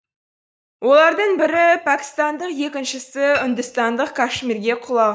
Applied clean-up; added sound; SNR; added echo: neural mask model DeepFilterNet 3.